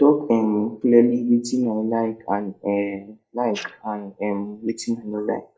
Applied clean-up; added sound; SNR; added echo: neural mask model DeepFilterNet 3.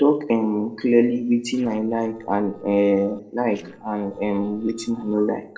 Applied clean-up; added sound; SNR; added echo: neural separator model SepFormer DNS4.